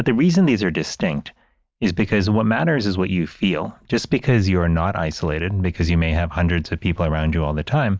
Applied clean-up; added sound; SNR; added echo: none; none; none; none.